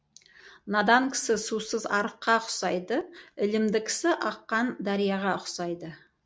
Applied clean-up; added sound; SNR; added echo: none; none; none; none.